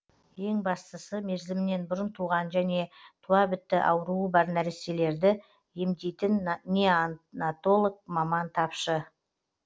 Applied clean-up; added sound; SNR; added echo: none; none; none; none.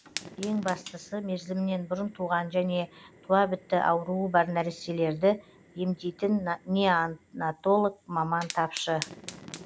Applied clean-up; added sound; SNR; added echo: none; Fire; 18 dB; none.